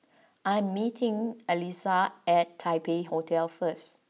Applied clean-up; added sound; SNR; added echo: none; none; none; none.